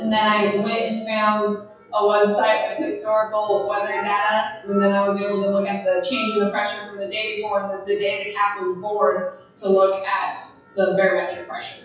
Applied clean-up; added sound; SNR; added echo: classical method WPE with log-MMSE.